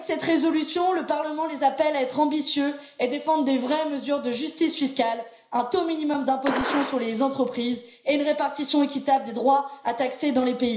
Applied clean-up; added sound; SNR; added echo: none; Gunshot, gunfire; 8 dB; reverberation time 0.5 s.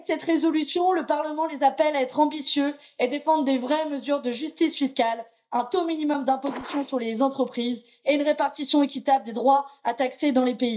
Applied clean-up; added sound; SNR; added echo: neural mask model DeepFilterNet 3.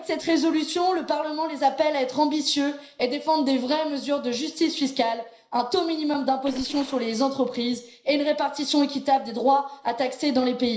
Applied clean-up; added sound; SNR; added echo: neural separator model SepFormer DNS4.